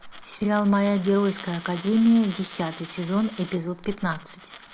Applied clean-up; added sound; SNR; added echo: none; Coin (dropping); 16 dB; none.